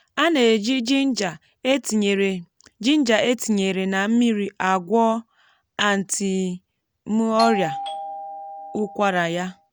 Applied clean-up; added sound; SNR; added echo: none; Doorbell; 9 dB; none.